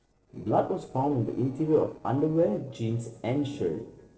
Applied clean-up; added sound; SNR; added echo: neural separator model SepFormer DNS4.